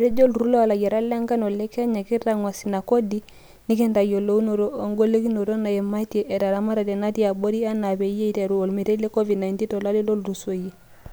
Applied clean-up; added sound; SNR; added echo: none; none; none; none.